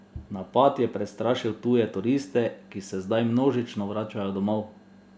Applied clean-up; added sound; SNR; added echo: none; none; none; none.